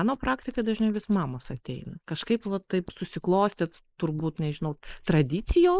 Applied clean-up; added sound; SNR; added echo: neural mask model Resemble Enhance denoiser.